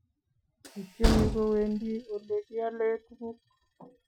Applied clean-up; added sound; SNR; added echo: classical method Wiener filter.